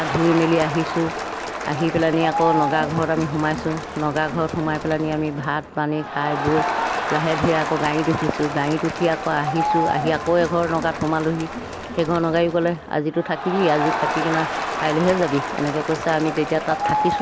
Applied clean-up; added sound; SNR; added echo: none; Crowd; 4 dB; none.